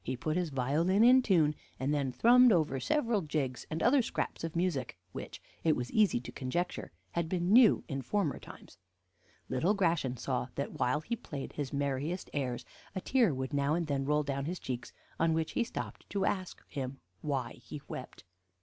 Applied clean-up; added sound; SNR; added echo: none; none; none; none.